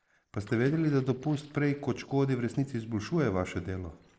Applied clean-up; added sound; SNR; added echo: neural separator model SepFormer DNS4.